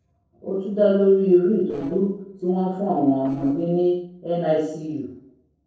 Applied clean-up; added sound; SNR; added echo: neural separator model SepFormer DNS4.